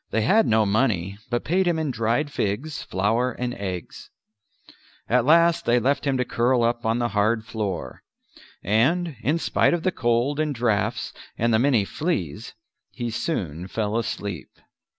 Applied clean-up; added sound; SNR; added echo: none; none; none; none.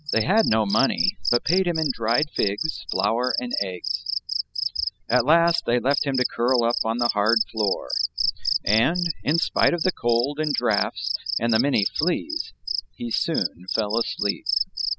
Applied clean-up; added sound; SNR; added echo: classical method spectral subtraction.